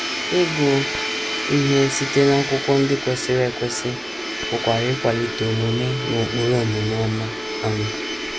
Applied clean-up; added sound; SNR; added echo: none; Domestic sounds, home sounds; 5 dB; none.